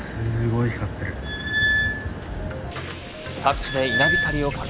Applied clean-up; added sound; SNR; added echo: none; Squeak; -1 dB; none.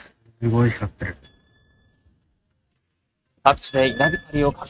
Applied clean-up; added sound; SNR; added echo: neural mask model RNNoise.